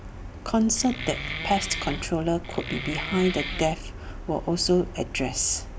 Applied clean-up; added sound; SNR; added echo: none; Wood; 8 dB; none.